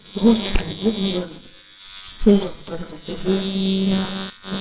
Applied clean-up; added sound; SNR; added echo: neural separator model SepFormer WHAMR!.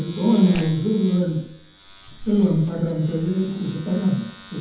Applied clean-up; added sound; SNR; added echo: none; Domestic sounds, home sounds; 19 dB; reverberation time 1.0 s.